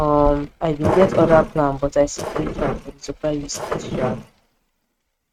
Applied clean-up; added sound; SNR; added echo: neural mask model RNNoise.